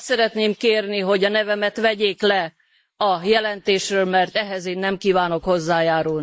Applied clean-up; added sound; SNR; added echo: neural mask model Resemble Enhance denoiser.